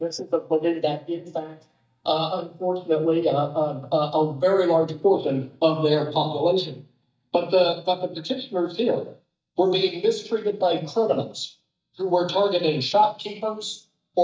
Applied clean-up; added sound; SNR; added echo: neural mask model DeepFilterNet 3.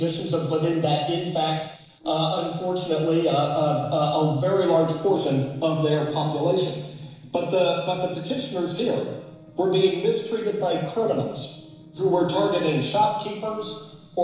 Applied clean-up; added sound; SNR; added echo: neural separator model SepFormer DNS4.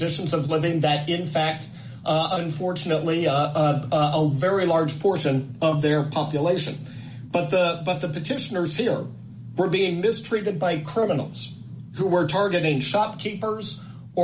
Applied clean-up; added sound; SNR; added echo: none; none; none; none.